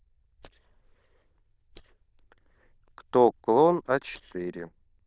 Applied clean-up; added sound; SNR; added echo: neural diffusion model UNIVERSE++.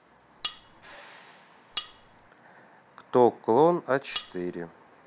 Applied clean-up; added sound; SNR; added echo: none; Cutlery, silverware; 12 dB; none.